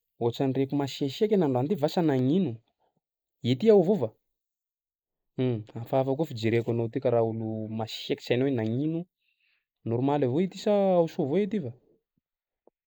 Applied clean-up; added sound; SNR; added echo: neural mask model Resemble Enhance denoiser.